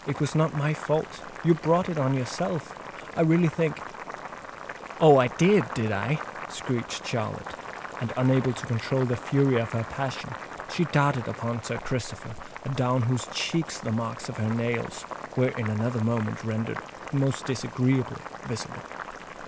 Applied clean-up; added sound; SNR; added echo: none; Boiling; 12 dB; none.